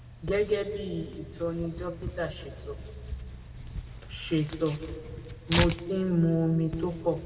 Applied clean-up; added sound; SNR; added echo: none; Tearing; 7 dB; reverberation time 1.8 s.